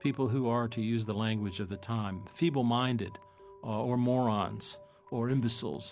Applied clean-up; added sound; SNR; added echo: none; none; none; none.